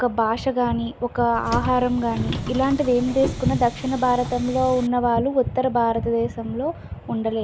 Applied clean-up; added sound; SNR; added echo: none; Subway, metro, underground; 9 dB; none.